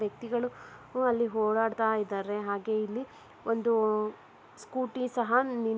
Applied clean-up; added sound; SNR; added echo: none; none; none; none.